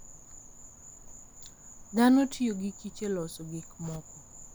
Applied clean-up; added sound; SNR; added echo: none; Insect; 17 dB; none.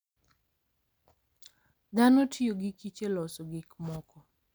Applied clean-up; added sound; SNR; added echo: none; none; none; none.